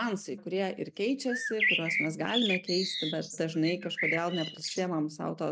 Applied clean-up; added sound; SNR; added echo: none; Bird; 1 dB; none.